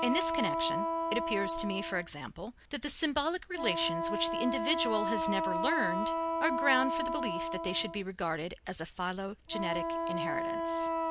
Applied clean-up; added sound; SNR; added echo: none; Wind instrument, woodwind instrument; 1 dB; none.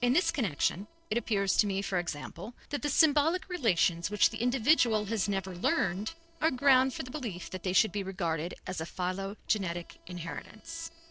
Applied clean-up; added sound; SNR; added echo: neural separator model SepFormer DNS4.